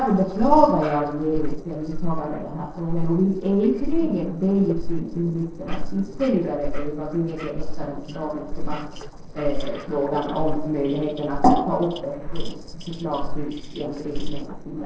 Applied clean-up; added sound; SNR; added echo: neural separator model SepFormer DNS4.